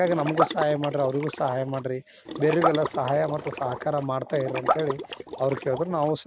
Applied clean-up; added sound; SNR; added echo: neural mask model RNNoise.